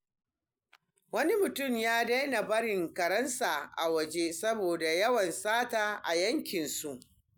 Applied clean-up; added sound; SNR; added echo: none; none; none; none.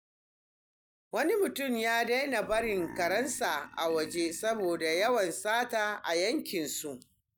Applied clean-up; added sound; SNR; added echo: neural mask model DeepFilterNet 3.